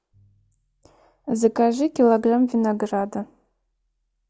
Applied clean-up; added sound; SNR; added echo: none; none; none; none.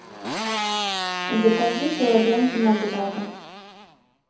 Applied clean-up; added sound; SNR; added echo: none; Motorcycle; 6 dB; reverberation time 0.6 s.